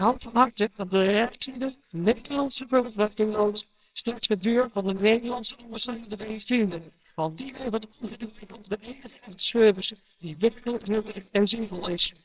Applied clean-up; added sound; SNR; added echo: neural separator model SepFormer WHAMR!.